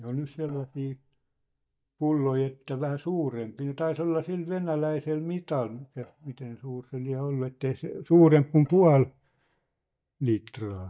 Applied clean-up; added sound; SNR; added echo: neural mask model DeepFilterNet 3.